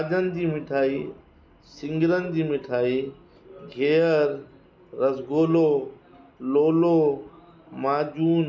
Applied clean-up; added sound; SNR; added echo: none; none; none; none.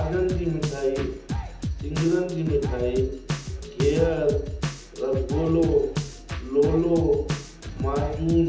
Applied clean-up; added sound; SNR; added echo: none; Drum kit; 5 dB; reverberation time 1.2 s.